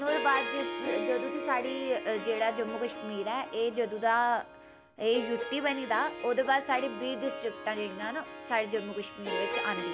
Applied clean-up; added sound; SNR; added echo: none; Harp; 6 dB; none.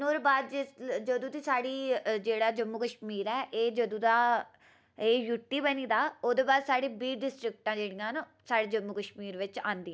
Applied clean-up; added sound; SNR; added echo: none; none; none; none.